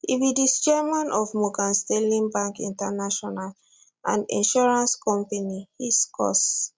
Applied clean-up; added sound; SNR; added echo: none; none; none; none.